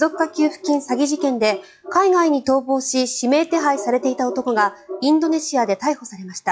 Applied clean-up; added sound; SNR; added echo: classical method log-MMSE.